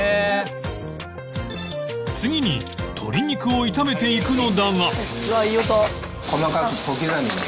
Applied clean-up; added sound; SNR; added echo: none; none; none; none.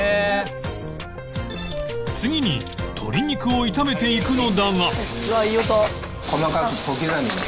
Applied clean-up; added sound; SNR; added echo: none; Vehicle; 17 dB; none.